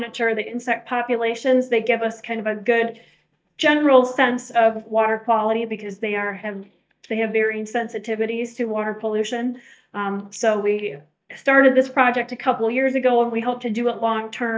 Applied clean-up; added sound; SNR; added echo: neural mask model DeepFilterNet 3.